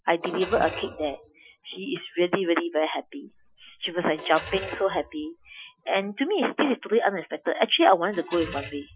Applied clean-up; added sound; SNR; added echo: classical method Wiener filter.